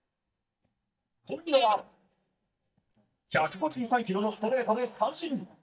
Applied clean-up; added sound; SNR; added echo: neural mask model DeepFilterNet 3.